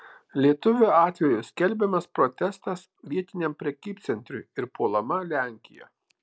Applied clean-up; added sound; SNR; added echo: none; none; none; none.